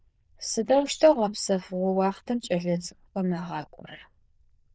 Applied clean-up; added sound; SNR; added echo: neural diffusion model UNIVERSE++.